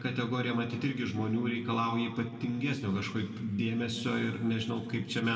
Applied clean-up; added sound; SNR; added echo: none; none; none; reverberation time 1.5 s.